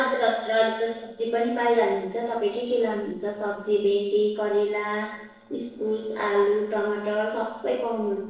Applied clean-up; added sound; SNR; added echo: neural separator model SepFormer DNS4.